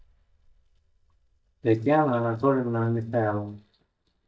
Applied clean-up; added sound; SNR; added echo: neural mask model DeepFilterNet 3.